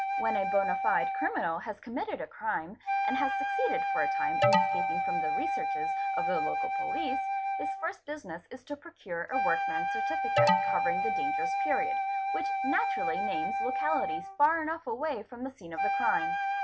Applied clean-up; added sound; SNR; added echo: none; Wind instrument, woodwind instrument + Alarm; -4 dB; none.